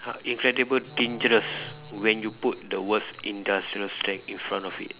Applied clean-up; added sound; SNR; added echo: none; Wind instrument, woodwind instrument; 19 dB; none.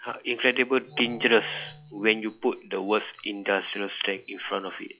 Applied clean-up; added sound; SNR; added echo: classical method log-MMSE.